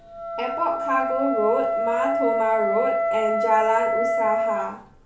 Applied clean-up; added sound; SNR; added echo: none; Wind instrument, woodwind instrument; -2 dB; reverberation time 0.3 s.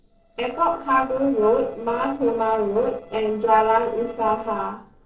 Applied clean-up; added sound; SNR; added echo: neural separator model SepFormer DNS4.